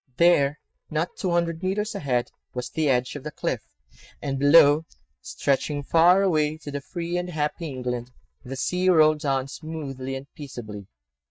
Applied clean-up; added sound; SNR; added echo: neural mask model DeepFilterNet 3.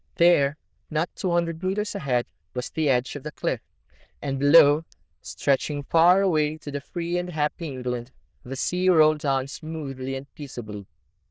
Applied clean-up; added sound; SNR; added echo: neural diffusion model UNIVERSE++.